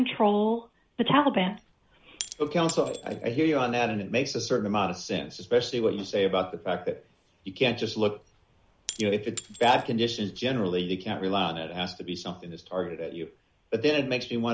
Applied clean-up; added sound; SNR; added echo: none; Shatter / Crushing; 16 dB; none.